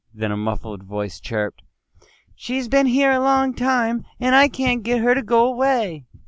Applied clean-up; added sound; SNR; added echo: none; none; none; none.